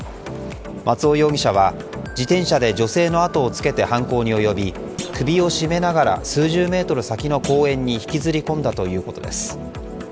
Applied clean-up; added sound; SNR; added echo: none; Thump, thud + Subway, metro, underground; 17 dB; none.